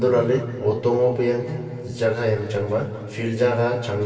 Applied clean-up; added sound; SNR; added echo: none; Piano; 15 dB; reverberation time 2.6 s.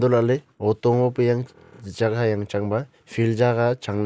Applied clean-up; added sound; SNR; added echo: none; none; none; none.